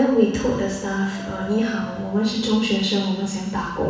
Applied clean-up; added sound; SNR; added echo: none; Wind instrument, woodwind instrument; 19 dB; reverberation time 1.0 s.